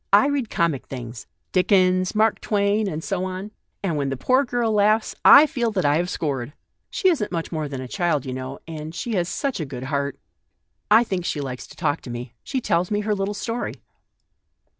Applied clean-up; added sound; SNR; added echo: none; none; none; none.